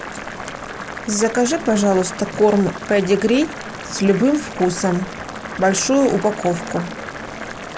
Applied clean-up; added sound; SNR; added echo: none; Boiling; 12 dB; none.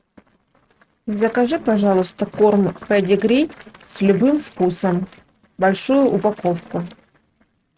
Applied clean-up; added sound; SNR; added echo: neural mask model RNNoise.